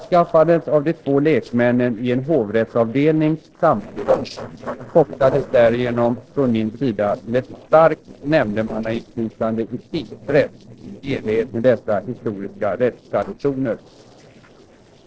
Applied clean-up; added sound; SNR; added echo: neural separator model SepFormer DNS4.